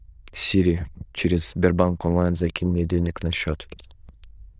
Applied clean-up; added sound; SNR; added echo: neural diffusion model UNIVERSE++.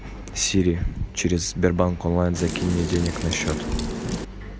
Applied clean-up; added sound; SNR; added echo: none; Wind; 5 dB; none.